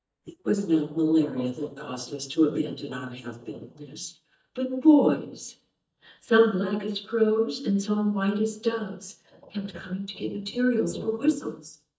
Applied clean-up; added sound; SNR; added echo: neural mask model DeepFilterNet 3.